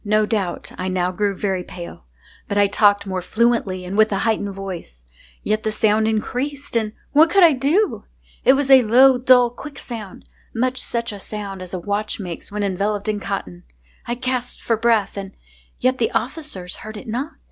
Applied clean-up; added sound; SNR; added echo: none; none; none; none.